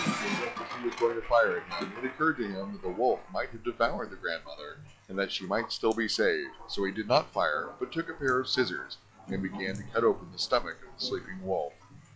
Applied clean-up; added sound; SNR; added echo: classical method log-MMSE.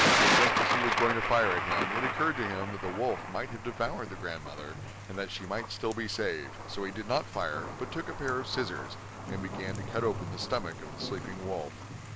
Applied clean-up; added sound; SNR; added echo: none; Thunder; -1 dB; none.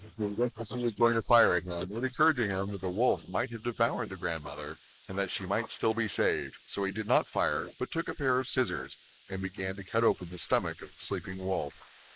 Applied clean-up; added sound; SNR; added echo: neural mask model Resemble Enhance denoiser.